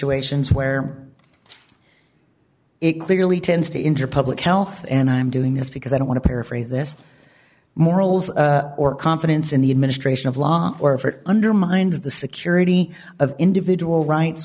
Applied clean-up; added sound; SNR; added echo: none; none; none; none.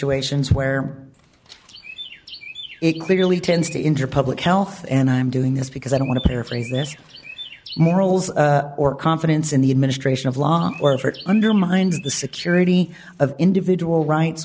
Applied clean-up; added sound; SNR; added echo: none; Chirp, tweet; 19 dB; none.